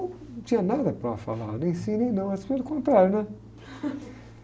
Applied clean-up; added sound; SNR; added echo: none; none; none; none.